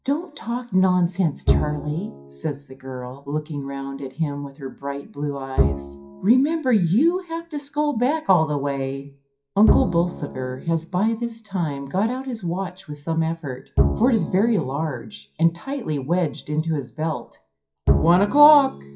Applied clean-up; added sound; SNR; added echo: classical method WPE with log-MMSE.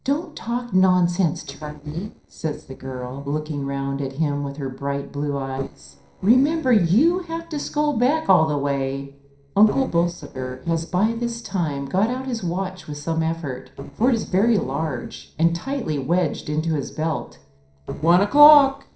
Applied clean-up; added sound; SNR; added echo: neural separator model SepFormer DNS4.